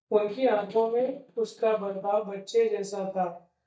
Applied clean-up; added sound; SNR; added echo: neural mask model DeepFilterNet 3.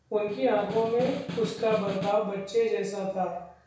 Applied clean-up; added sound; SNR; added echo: none; Snare drum; 10 dB; reverberation time 0.5 s.